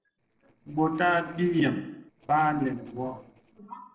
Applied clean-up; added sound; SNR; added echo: neural separator model SepFormer DNS4.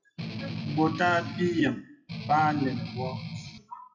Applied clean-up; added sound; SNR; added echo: classical method WPE with log-MMSE.